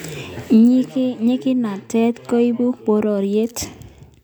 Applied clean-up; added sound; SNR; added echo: none; none; none; none.